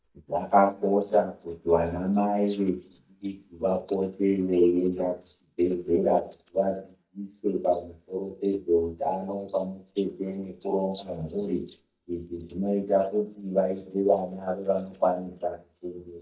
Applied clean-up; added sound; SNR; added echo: neural mask model DeepFilterNet 3.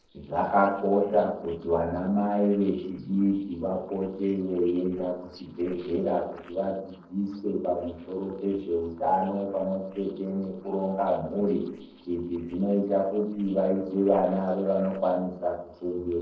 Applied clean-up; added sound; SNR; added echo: neural separator model SepFormer DNS4.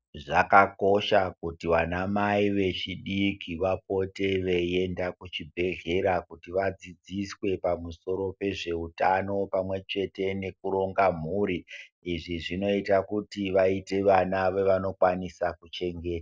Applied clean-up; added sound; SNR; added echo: none; none; none; none.